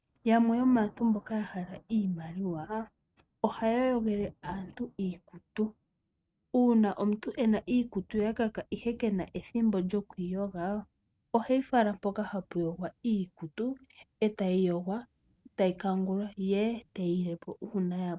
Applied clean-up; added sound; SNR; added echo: neural mask model RNNoise.